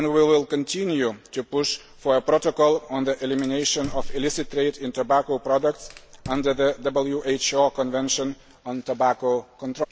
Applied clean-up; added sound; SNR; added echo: none; Fire; 16 dB; none.